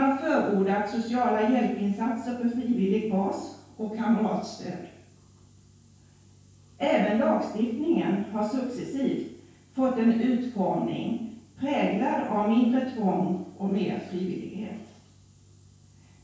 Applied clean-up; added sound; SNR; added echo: none; none; none; reverberation time 0.6 s.